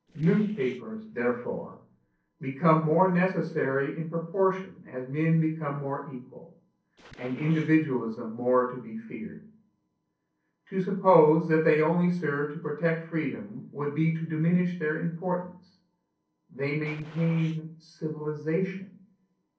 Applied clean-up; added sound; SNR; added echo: neural separator model SepFormer DNS4.